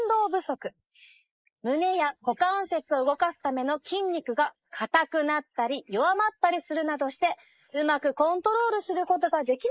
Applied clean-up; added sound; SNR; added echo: neural mask model Resemble Enhance denoiser.